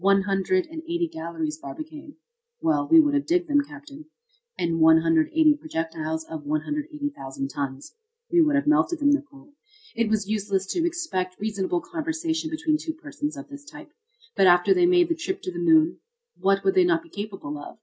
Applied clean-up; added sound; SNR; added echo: none; none; none; none.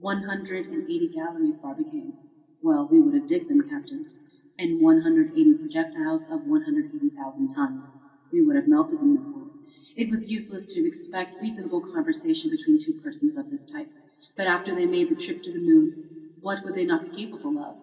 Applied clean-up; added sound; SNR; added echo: none; none; none; reverberation time 1.7 s.